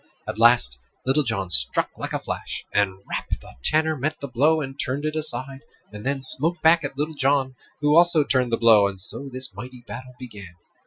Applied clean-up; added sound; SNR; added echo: classical method Wiener filter.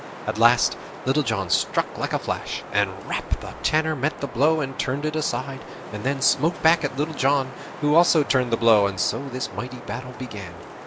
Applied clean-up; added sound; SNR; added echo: none; Wind; 13 dB; none.